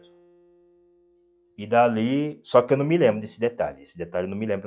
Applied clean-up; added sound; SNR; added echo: classical method log-MMSE.